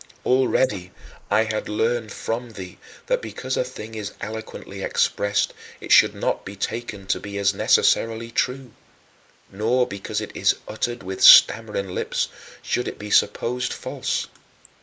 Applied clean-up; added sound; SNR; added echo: neural mask model Resemble Enhance denoiser.